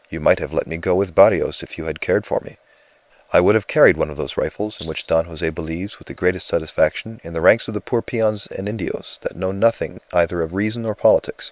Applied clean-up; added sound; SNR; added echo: neural separator model SepFormer WHAM!.